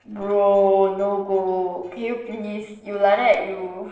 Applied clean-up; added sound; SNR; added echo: neural separator model SepFormer DNS4.